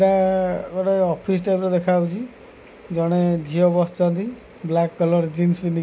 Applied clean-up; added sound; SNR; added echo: none; none; none; none.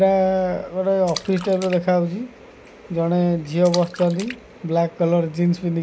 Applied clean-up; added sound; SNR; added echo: none; Splash, splatter; 18 dB; none.